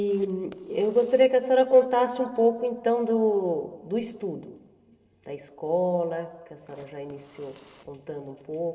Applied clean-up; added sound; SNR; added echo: neural separator model SepFormer DNS4.